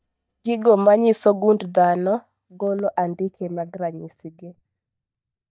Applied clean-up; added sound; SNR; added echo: neural mask model DeepFilterNet 3.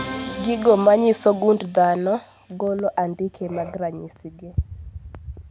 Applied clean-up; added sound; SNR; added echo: none; Musical instrument; 17 dB; none.